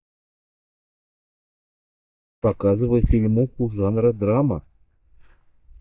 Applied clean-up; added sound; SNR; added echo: neural mask model DeepFilterNet 3.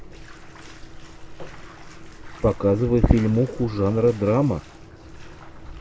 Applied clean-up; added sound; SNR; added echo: none; Bathtub (filling or washing); 16 dB; none.